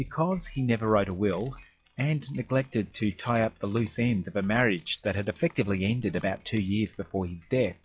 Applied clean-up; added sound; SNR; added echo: classical method log-MMSE.